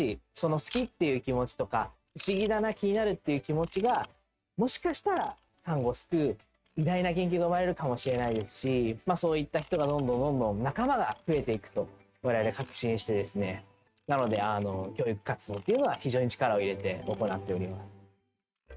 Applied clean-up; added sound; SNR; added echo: neural mask model RNNoise.